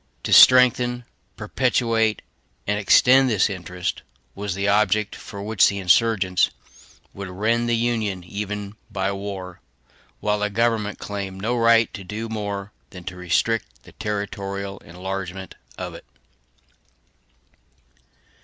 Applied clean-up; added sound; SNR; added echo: none; none; none; none.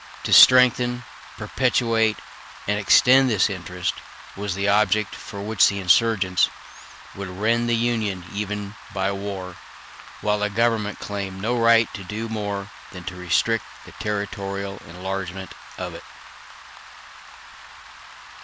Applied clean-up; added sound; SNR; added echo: none; Rain; 17 dB; none.